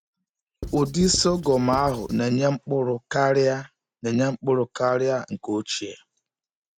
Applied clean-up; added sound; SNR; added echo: none; Writing; 13 dB; none.